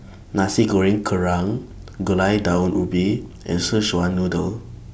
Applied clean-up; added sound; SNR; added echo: none; none; none; none.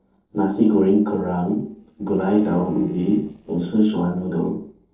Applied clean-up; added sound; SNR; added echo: neural separator model SepFormer DNS4.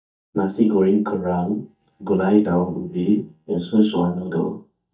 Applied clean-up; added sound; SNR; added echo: neural mask model DeepFilterNet 3.